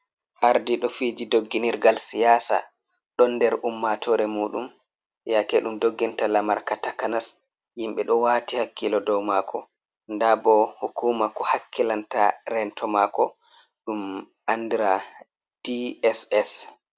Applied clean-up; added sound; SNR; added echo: none; none; none; none.